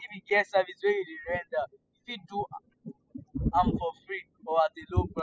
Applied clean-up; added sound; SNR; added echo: classical method spectral subtraction.